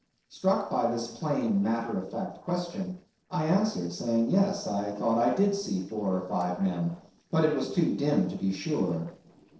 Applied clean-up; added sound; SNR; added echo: neural separator model SepFormer DNS4.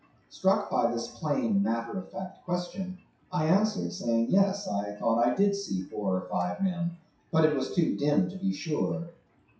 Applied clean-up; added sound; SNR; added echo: classical method WPE with log-MMSE.